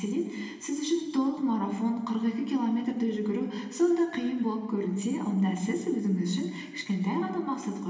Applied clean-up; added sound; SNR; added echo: none; none; none; reverberation time 1.3 s.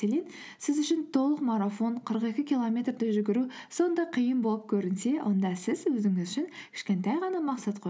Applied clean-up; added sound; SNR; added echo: none; none; none; none.